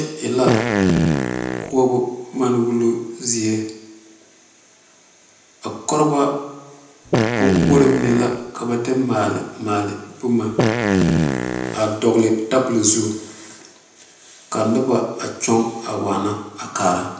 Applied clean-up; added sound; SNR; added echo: none; Fart; -2 dB; reverberation time 0.8 s.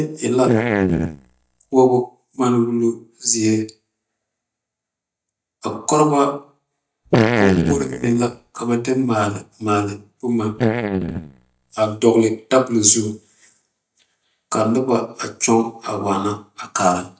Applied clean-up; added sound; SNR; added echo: neural mask model DeepFilterNet 3.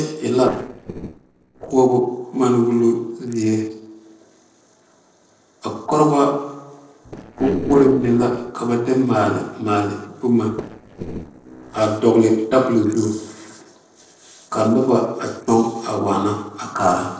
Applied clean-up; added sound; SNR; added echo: neural separator model SepFormer DNS4.